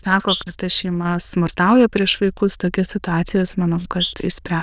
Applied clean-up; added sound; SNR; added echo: neural diffusion model UNIVERSE++.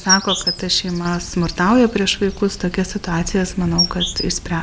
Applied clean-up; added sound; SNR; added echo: none; Insect; 8 dB; none.